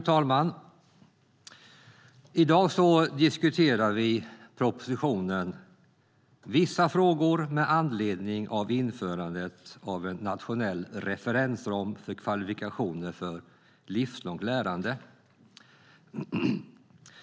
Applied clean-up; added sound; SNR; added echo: none; none; none; none.